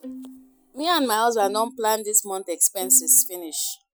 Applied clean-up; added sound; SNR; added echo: classical method Wiener filter.